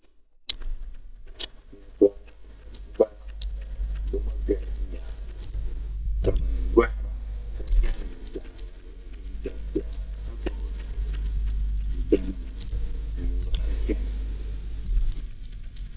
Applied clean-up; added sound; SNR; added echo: neural mask model DeepFilterNet 3.